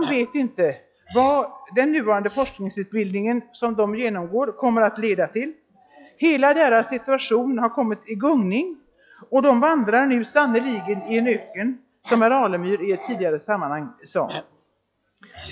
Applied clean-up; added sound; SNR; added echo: classical method log-MMSE.